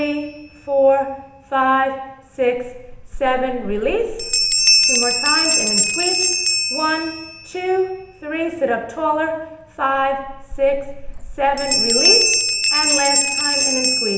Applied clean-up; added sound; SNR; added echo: none; Bell; -1 dB; reverberation time 0.8 s.